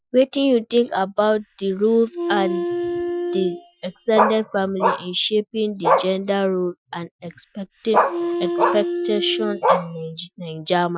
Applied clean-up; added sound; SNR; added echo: classical method Wiener filter.